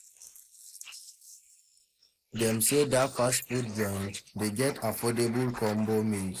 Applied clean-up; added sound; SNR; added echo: neural mask model Resemble Enhance denoiser.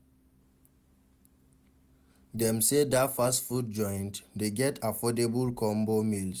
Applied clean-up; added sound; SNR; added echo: none; none; none; none.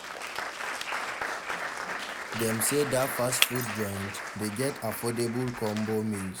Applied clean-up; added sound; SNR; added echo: none; Shatter + Applause; 3 dB; none.